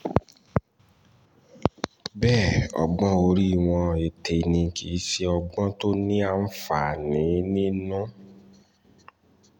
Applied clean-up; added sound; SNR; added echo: none; none; none; none.